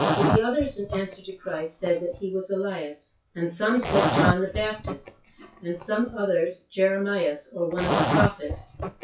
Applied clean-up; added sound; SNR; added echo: classical method WPE with log-MMSE.